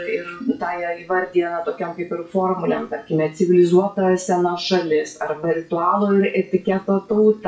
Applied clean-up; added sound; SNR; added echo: classical method WPE with log-MMSE.